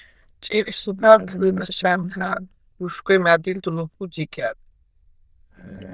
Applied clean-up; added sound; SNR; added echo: neural diffusion model UNIVERSE++.